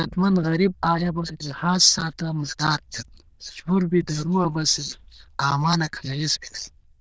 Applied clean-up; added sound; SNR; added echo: neural diffusion model UNIVERSE++.